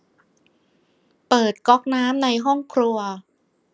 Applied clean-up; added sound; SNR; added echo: none; none; none; none.